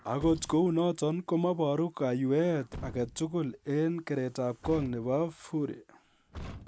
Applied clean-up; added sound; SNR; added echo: none; Truck; 17 dB; none.